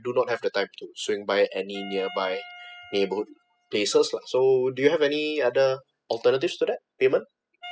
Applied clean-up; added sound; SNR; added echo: classical method spectral subtraction.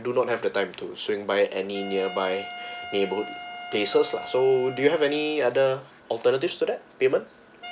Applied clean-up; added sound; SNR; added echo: none; Wind instrument, woodwind instrument; 15 dB; none.